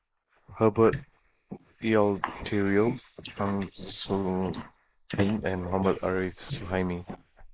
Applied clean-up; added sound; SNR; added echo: neural mask model Resemble Enhance denoiser.